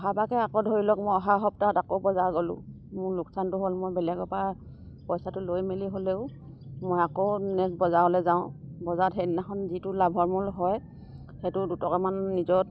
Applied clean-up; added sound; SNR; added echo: none; none; none; none.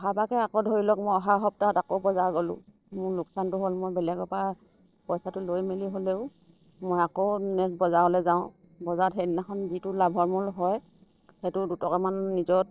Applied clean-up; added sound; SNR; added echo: neural separator model SepFormer DNS4.